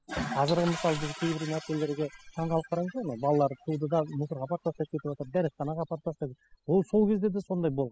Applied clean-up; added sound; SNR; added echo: classical method spectral subtraction.